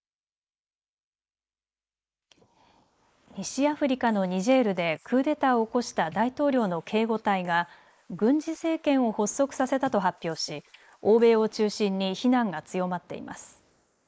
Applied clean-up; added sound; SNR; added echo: neural mask model Resemble Enhance denoiser.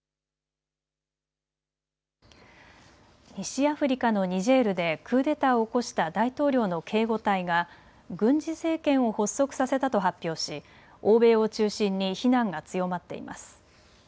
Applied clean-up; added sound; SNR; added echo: none; none; none; none.